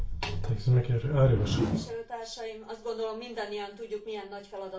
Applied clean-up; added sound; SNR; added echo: none; Whoosh, swoosh, swish; 6 dB; reverberation time 0.3 s.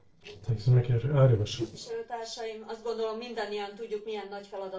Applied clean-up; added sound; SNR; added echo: neural separator model SepFormer DNS4.